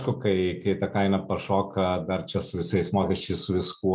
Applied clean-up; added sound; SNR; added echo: none; none; none; none.